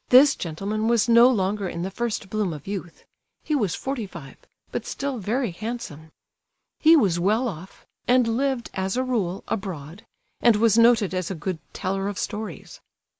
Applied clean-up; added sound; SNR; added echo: none; none; none; none.